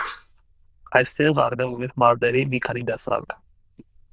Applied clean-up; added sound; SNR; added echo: neural diffusion model UNIVERSE++.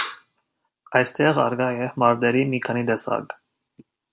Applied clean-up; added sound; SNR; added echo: none; none; none; none.